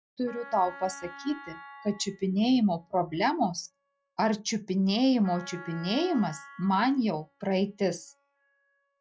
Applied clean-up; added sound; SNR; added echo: classical method log-MMSE.